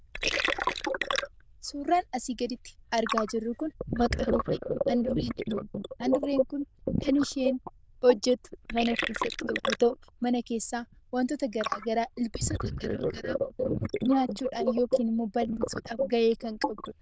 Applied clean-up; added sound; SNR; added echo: neural diffusion model UNIVERSE++.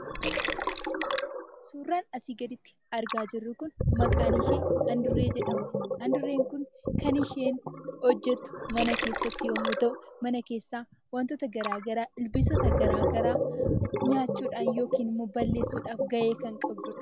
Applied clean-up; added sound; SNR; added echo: none; Gurgling; -2 dB; none.